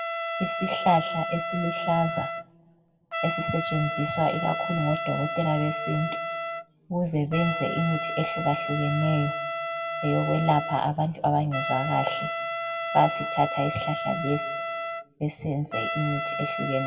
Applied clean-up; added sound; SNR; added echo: none; Trumpet; 4 dB; reverberation time 1.1 s.